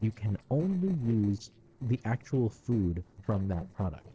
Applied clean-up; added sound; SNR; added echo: neural separator model SepFormer DNS4.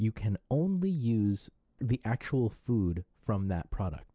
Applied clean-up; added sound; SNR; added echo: none; none; none; none.